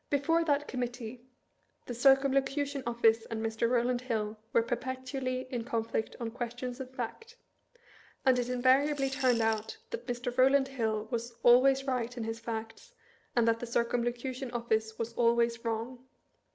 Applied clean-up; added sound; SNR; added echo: none; Coin (dropping) / Glass; 16 dB; none.